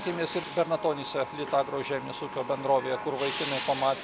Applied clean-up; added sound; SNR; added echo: none; none; none; none.